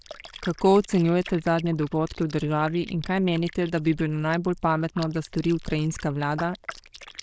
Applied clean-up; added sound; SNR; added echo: neural diffusion model UNIVERSE++.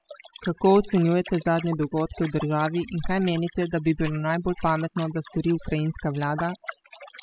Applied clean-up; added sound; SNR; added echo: classical method spectral subtraction.